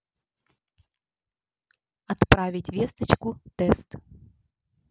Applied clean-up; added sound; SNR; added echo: none; none; none; none.